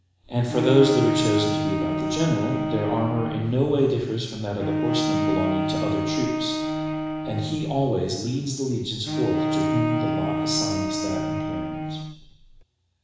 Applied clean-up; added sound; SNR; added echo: none; Bowed string instrument; 1 dB; reverberation time 1.0 s.